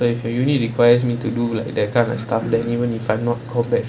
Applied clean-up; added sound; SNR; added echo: none; Cough; 15 dB; none.